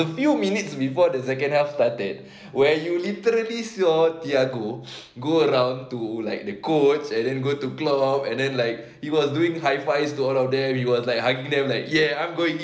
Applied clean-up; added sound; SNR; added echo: none; none; none; none.